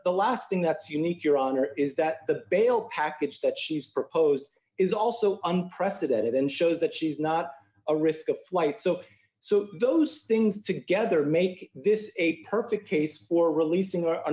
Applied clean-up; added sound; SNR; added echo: none; none; none; none.